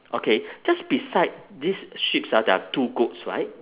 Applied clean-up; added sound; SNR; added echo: none; none; none; none.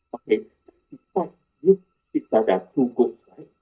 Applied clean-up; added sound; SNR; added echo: neural mask model DeepFilterNet 3.